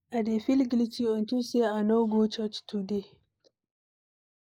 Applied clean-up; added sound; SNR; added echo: neural mask model Resemble Enhance denoiser.